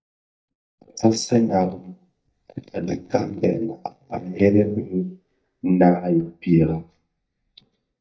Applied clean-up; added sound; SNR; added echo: neural mask model DeepFilterNet 3.